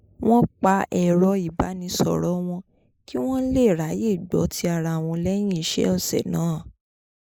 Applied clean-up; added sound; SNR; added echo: neural mask model Resemble Enhance denoiser.